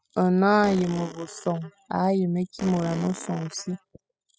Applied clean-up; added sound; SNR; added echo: classical method spectral subtraction.